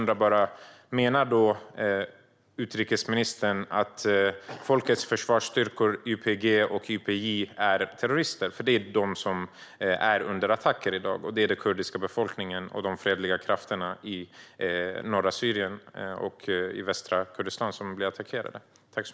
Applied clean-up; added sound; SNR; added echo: none; none; none; none.